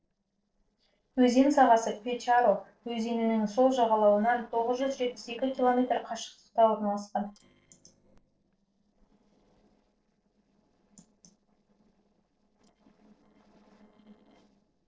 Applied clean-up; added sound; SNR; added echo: neural separator model SepFormer DNS4.